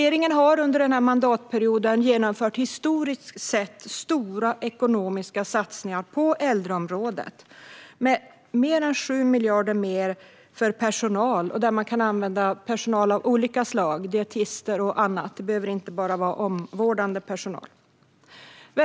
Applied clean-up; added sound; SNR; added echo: none; none; none; none.